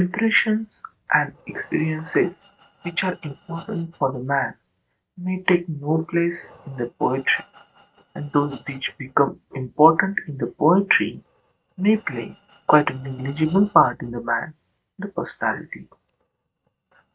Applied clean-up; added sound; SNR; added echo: neural mask model RNNoise.